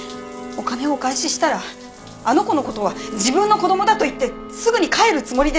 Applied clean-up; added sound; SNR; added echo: none; Drip / Trickle, dribble / Bathtub (filling or washing) / Water tap, faucet + Wind instrument, woodwind instrument; 17 dB; none.